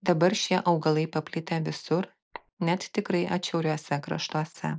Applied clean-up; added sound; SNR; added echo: neural mask model Resemble Enhance denoiser.